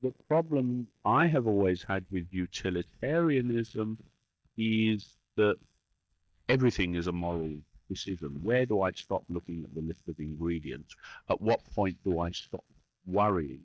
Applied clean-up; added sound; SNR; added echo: neural mask model DeepFilterNet 3.